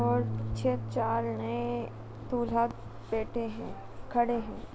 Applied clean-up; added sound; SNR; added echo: none; Bass guitar; 7 dB; none.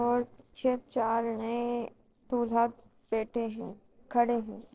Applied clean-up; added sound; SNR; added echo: neural separator model SepFormer DNS4.